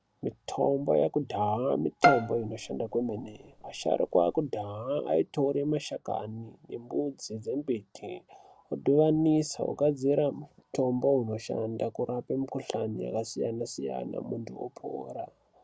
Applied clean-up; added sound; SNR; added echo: none; Bowed string instrument; 2 dB; none.